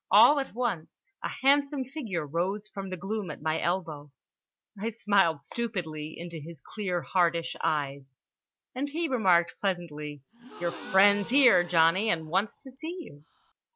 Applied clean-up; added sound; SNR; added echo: none; Gasp; 17 dB; none.